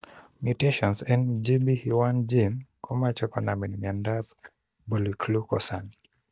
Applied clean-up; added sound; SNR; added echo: neural mask model DeepFilterNet 3.